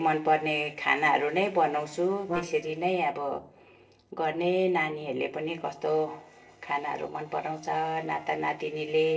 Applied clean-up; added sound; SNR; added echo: neural separator model SepFormer DNS4.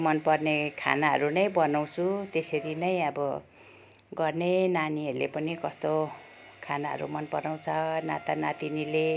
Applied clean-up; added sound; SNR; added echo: none; none; none; none.